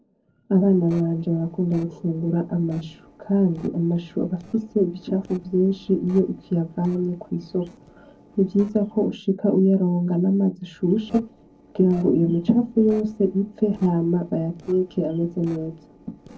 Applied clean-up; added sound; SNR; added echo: neural separator model SepFormer DNS4.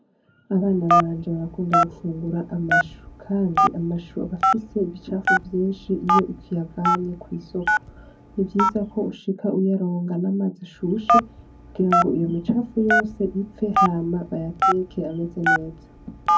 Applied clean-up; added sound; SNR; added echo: none; Telephone; -1 dB; reverberation time 0.4 s.